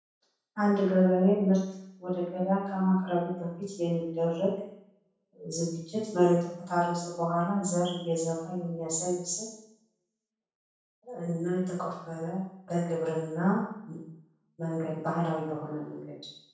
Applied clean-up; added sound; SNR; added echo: none; none; none; reverberation time 0.6 s.